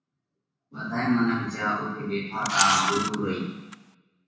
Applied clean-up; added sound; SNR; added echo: none; Camera; 2 dB; reverberation time 1.1 s.